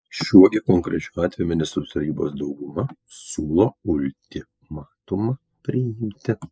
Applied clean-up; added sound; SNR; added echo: neural mask model Resemble Enhance denoiser.